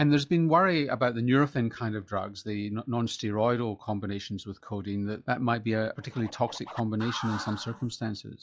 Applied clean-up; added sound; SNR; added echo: classical method log-MMSE.